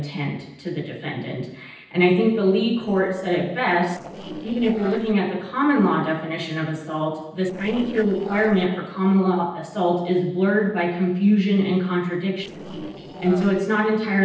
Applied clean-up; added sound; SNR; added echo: neural separator model SepFormer DNS4.